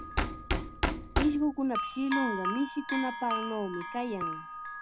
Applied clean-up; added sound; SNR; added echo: none; Knock + Bell; 1 dB; none.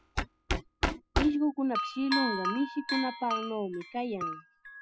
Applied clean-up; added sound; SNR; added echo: classical method spectral subtraction.